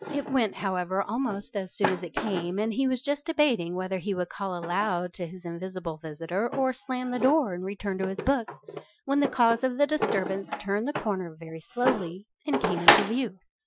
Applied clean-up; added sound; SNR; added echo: classical method Wiener filter.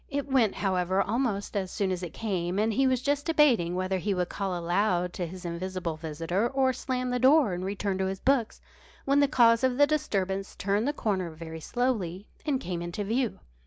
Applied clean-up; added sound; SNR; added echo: none; none; none; none.